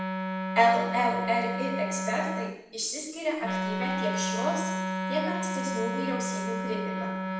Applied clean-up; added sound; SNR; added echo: none; Wind instrument, woodwind instrument; 1 dB; reverberation time 0.9 s.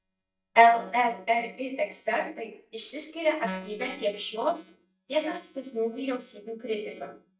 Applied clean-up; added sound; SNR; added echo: neural mask model DeepFilterNet 3.